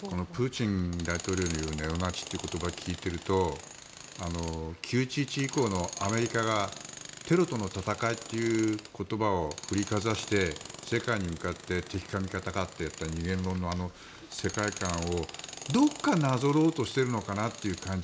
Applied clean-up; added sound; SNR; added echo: none; Tools; 13 dB; none.